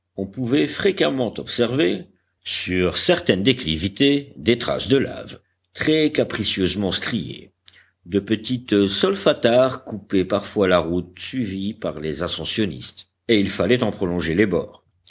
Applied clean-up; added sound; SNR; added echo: none; none; none; none.